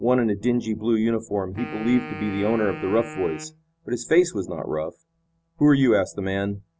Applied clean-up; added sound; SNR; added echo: none; Wind instrument, woodwind instrument; 14 dB; none.